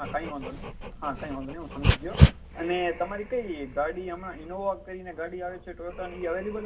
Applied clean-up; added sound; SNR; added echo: none; Dog; -4 dB; reverberation time 0.4 s.